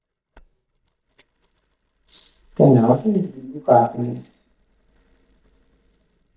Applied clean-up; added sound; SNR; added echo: neural mask model DeepFilterNet 3.